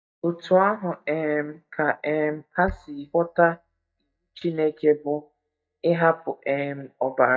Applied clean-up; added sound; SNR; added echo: neural mask model DeepFilterNet 3.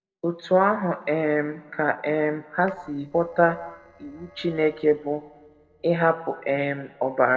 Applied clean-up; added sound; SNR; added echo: neural separator model SepFormer DNS4.